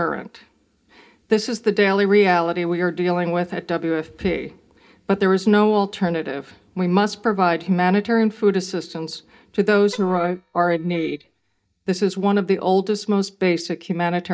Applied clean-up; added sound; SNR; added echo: neural mask model DeepFilterNet 3.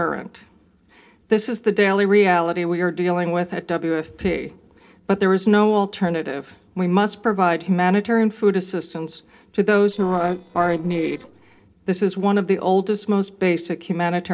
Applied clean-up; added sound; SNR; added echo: neural separator model SepFormer DNS4.